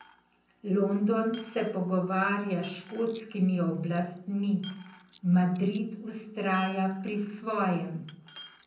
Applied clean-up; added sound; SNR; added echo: none; Coin (dropping); 19 dB; reverberation time 0.6 s.